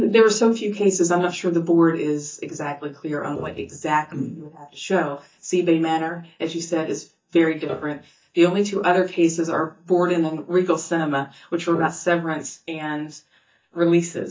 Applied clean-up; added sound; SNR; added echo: neural mask model DeepFilterNet 3.